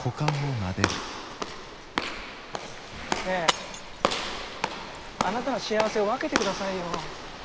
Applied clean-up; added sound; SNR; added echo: none; Shatter + Walk, footsteps / Slam; 1 dB; none.